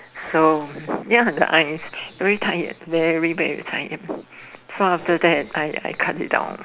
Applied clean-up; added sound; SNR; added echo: none; none; none; none.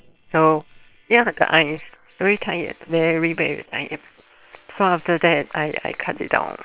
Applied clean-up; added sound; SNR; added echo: neural separator model SepFormer WHAM!.